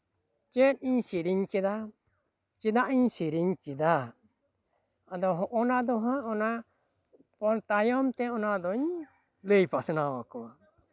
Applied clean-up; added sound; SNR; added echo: none; none; none; none.